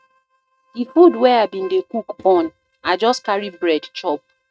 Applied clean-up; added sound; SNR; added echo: neural mask model RNNoise.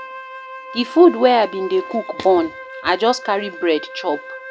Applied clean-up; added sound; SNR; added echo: none; Wind instrument, woodwind instrument; 15 dB; none.